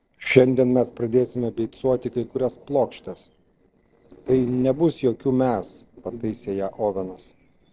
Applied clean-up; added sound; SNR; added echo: neural separator model SepFormer DNS4.